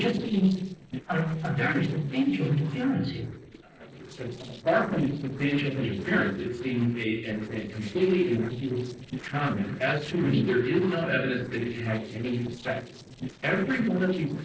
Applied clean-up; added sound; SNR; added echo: neural separator model SepFormer DNS4.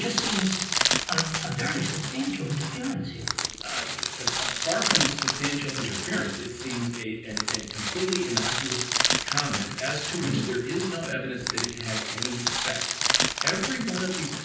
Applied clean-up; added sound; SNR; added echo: none; Crushing; -2 dB; reverberation time 0.9 s.